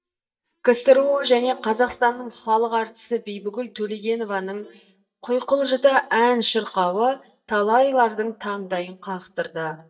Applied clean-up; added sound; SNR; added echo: neural mask model DeepFilterNet 3.